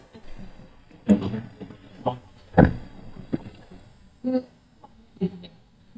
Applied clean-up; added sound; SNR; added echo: neural mask model DeepFilterNet 3.